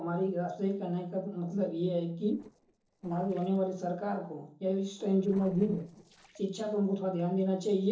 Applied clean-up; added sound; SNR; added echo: neural separator model SepFormer DNS4.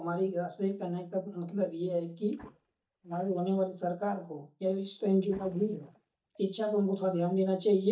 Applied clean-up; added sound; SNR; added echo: neural mask model DeepFilterNet 3.